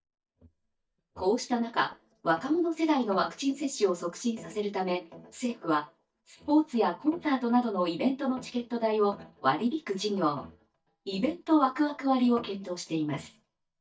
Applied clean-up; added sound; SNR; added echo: neural mask model DeepFilterNet 3.